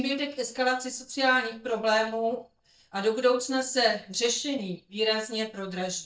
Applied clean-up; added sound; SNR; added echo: neural mask model DeepFilterNet 3.